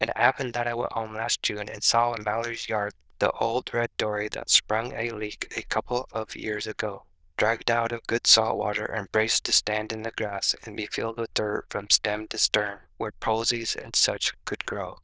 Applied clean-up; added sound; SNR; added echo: neural diffusion model UNIVERSE++.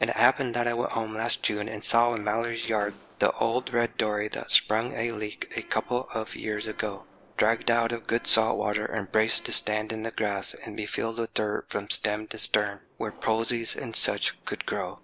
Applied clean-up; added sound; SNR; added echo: neural separator model SepFormer DNS4.